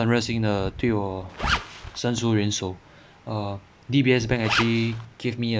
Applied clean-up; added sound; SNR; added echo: none; Zipper (clothing); 5 dB; none.